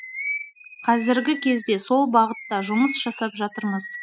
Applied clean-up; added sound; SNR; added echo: classical method spectral subtraction.